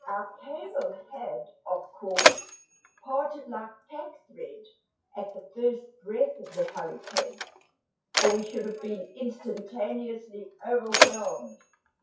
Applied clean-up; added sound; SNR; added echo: classical method WPE with log-MMSE.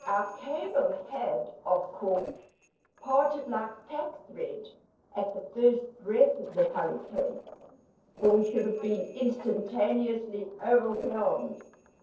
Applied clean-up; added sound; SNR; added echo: neural separator model SepFormer DNS4.